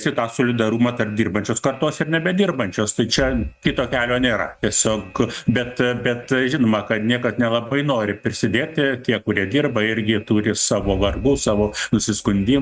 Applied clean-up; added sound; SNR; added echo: neural mask model RNNoise.